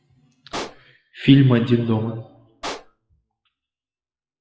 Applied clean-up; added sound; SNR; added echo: classical method WPE with log-MMSE.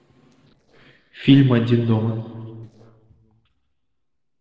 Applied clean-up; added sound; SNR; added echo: neural separator model SepFormer DNS4.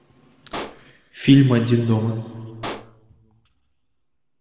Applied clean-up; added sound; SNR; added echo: none; Explosion; 16 dB; reverberation time 2.0 s.